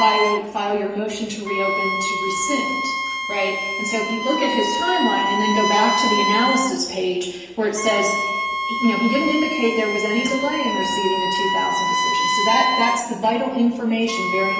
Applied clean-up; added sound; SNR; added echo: none; Wind instrument, woodwind instrument; 1 dB; reverberation time 1.0 s.